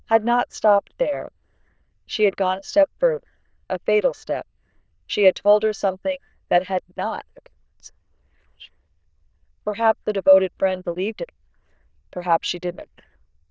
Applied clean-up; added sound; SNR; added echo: neural diffusion model UNIVERSE++.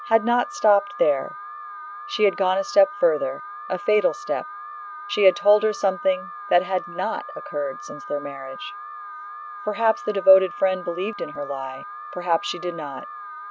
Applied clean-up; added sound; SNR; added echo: none; Alarm; 13 dB; none.